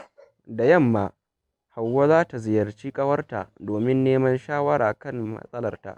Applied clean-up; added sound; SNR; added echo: none; none; none; none.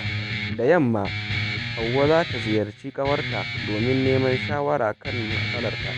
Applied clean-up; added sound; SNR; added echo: none; Guitar; 4 dB; none.